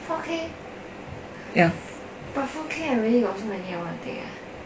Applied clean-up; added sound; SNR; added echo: none; none; none; none.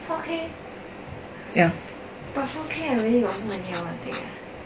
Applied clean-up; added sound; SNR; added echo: none; Writing; 12 dB; none.